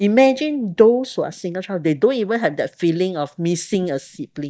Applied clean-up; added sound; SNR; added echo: neural mask model DeepFilterNet 3.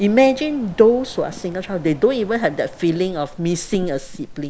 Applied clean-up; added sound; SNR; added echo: none; Mechanisms; 18 dB; none.